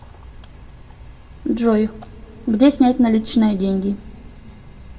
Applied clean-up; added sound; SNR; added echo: none; Splash, splatter; 19 dB; reverberation time 0.9 s.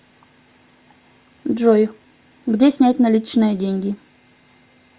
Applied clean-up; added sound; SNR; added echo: none; none; none; none.